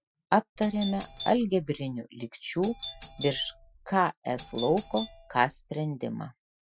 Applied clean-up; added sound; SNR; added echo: classical method Wiener filter.